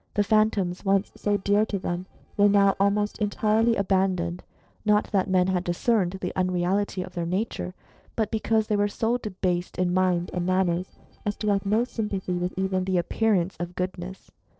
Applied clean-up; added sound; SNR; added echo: neural separator model SepFormer DNS4.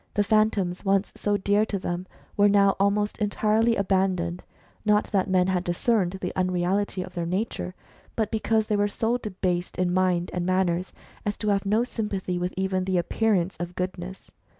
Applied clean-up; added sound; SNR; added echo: none; none; none; none.